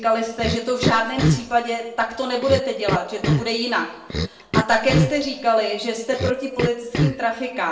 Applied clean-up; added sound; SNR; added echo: none; Cough; 2 dB; reverberation time 0.7 s.